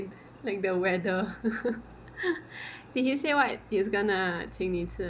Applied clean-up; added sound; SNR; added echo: none; none; none; none.